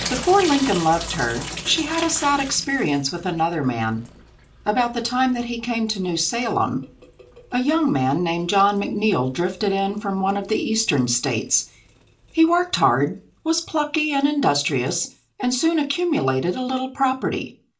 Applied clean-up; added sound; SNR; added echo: none; Drip / Sink (filling or washing); 16 dB; reverberation time 0.2 s.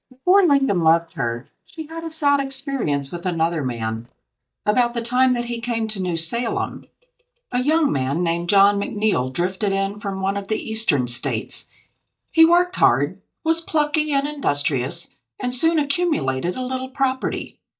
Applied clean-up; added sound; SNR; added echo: neural mask model DeepFilterNet 3.